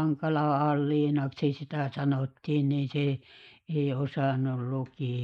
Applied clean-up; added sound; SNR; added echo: neural mask model Resemble Enhance denoiser.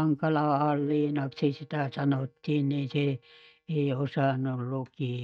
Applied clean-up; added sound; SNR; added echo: neural mask model DeepFilterNet 3.